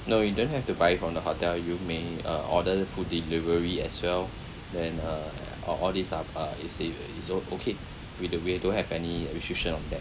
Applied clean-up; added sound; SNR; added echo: none; Thunder; 13 dB; none.